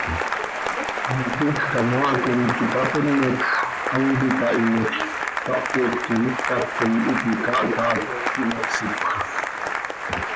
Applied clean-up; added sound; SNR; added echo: none; Applause / Cheering; 3 dB; none.